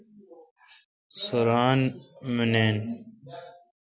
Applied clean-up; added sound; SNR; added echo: none; none; none; none.